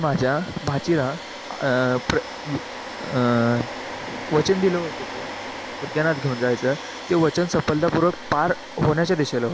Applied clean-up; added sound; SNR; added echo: none; Domestic sounds, home sounds; 11 dB; none.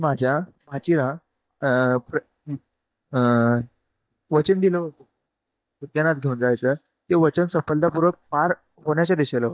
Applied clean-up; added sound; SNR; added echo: neural mask model DeepFilterNet 3.